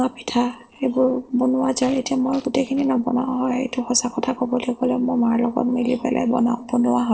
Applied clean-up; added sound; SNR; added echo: neural separator model SepFormer DNS4.